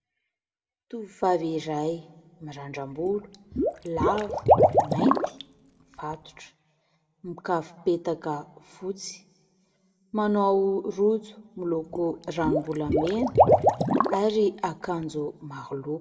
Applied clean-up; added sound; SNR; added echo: none; Liquid; -4 dB; reverberation time 1.0 s.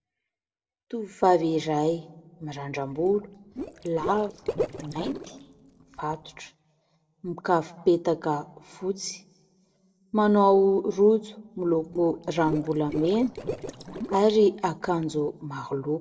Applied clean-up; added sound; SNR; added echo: neural separator model SepFormer DNS4.